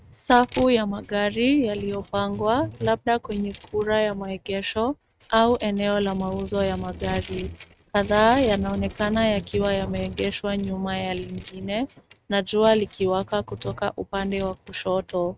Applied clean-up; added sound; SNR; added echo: neural mask model RNNoise.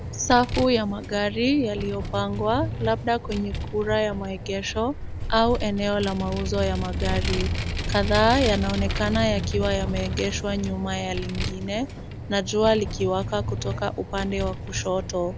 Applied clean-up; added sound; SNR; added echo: none; Vehicle; 4 dB; none.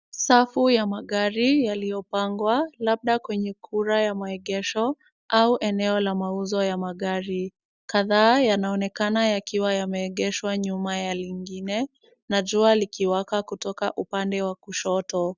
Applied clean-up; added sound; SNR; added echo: none; none; none; none.